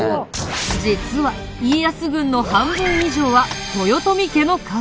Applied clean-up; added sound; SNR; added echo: none; Tap; 17 dB; none.